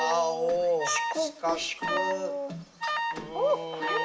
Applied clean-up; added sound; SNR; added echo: none; Alarm; 5 dB; reverberation time 0.7 s.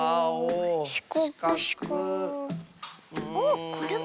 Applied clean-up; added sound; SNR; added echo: none; none; none; none.